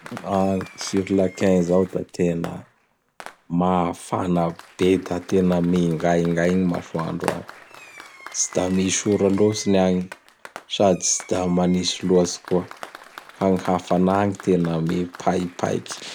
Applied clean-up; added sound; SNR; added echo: none; Applause + Fireworks; 19 dB; none.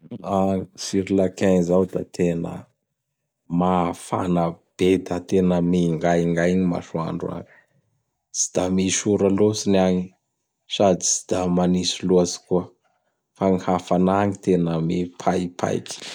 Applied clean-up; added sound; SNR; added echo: none; none; none; none.